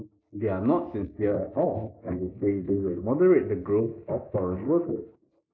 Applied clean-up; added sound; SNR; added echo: neural mask model Resemble Enhance denoiser.